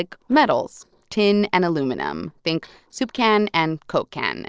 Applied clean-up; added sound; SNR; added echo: neural separator model SepFormer DNS4.